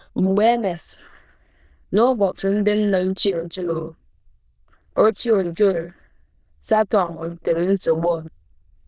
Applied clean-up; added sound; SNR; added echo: neural diffusion model UNIVERSE++.